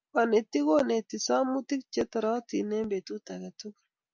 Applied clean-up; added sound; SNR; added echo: none; none; none; none.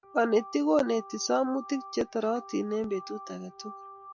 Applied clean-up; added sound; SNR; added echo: none; Organ; 17 dB; none.